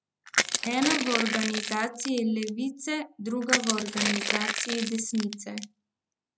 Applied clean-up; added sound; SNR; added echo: none; Crushing; 1 dB; none.